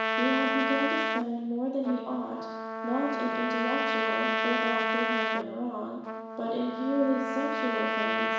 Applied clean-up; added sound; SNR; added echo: none; Trumpet; -1 dB; reverberation time 1.1 s.